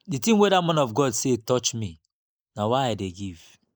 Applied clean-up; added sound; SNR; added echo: neural mask model Resemble Enhance denoiser.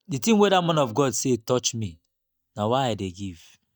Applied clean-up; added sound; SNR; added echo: neural mask model DeepFilterNet 3.